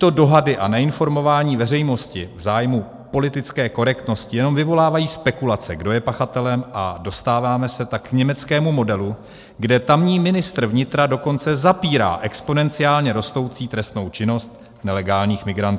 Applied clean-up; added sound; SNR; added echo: none; none; none; none.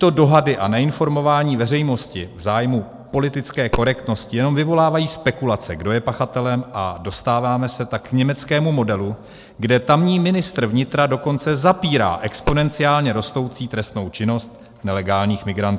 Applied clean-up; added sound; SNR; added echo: none; Coin (dropping); 11 dB; none.